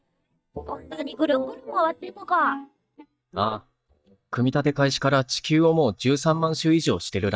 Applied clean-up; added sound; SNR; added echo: neural mask model DeepFilterNet 3.